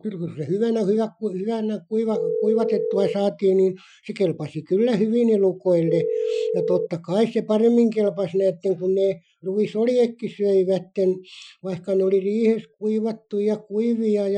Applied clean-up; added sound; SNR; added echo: classical method Wiener filter.